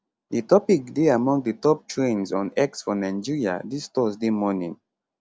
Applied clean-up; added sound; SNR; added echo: none; none; none; none.